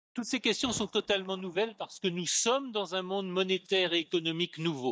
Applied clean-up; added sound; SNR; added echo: neural mask model DeepFilterNet 3.